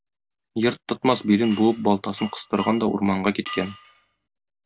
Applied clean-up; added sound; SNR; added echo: none; Glass; 18 dB; none.